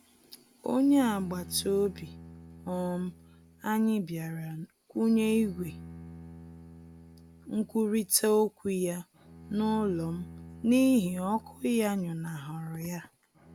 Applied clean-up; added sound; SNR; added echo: none; Bowed string instrument; 19 dB; none.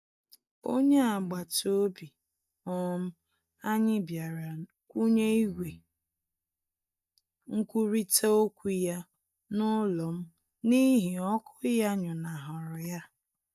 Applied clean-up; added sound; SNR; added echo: neural mask model DeepFilterNet 3.